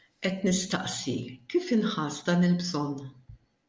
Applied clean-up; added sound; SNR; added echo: none; none; none; none.